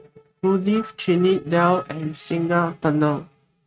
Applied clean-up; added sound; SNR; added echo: neural mask model RNNoise.